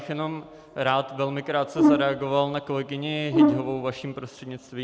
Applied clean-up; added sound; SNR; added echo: none; Brass instrument; -4 dB; none.